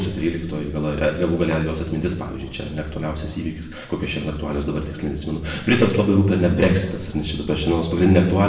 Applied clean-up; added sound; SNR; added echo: none; Tap; 17 dB; reverberation time 0.8 s.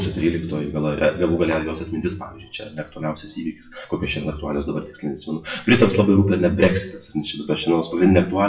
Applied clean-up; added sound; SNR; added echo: classical method WPE with log-MMSE.